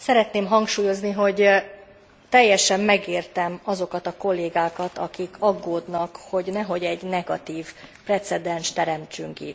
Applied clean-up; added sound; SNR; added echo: none; none; none; none.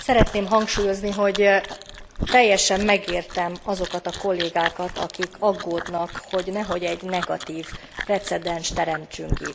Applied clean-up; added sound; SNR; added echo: none; Chewing, mastication; 9 dB; none.